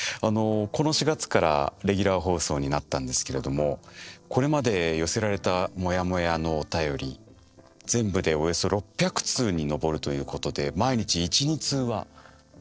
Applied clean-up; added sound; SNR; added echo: neural separator model SepFormer DNS4.